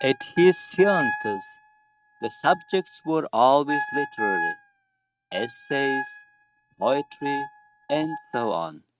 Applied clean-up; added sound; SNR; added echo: neural mask model RNNoise.